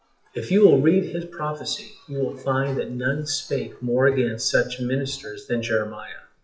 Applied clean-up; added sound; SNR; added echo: classical method WPE with log-MMSE.